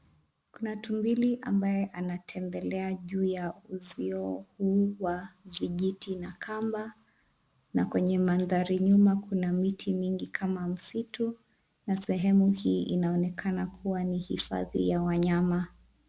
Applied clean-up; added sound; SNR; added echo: none; none; none; none.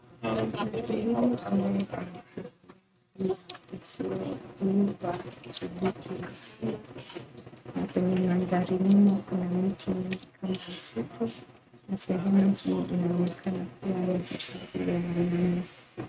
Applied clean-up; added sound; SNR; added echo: neural mask model RNNoise.